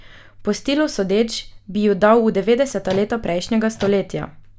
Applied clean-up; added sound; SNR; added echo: none; Microwave oven; 17 dB; none.